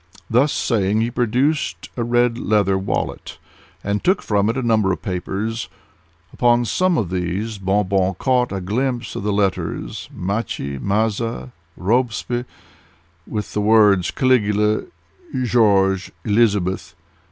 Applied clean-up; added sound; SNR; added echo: none; none; none; none.